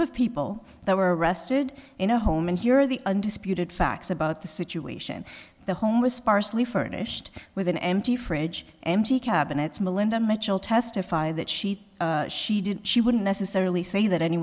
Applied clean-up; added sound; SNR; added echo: none; none; none; none.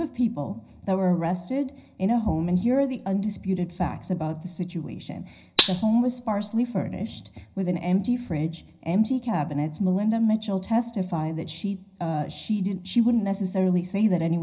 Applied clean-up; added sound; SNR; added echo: none; Gunshot, gunfire; 3 dB; reverberation time 0.4 s.